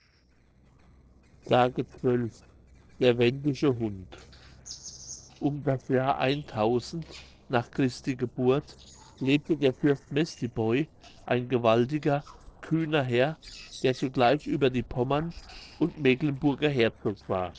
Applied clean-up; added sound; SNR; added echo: neural separator model SepFormer DNS4.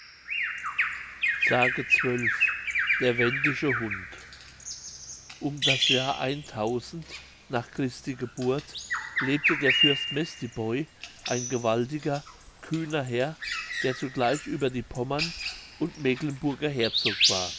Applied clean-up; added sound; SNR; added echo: none; Bird vocalization, bird call, bird song; 0 dB; none.